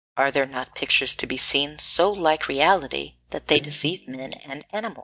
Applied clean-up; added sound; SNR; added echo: neural mask model DeepFilterNet 3.